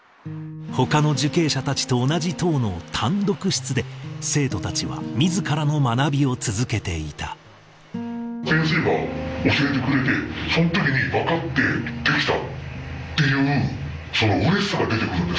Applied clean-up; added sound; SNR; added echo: none; none; none; none.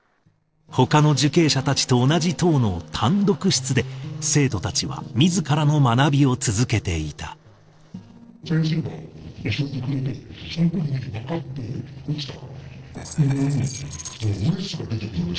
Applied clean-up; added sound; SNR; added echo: neural separator model SepFormer DNS4.